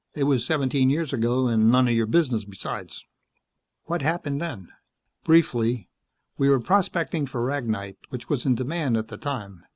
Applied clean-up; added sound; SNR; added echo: none; none; none; none.